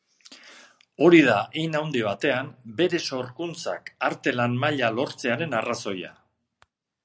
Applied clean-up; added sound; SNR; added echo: none; none; none; none.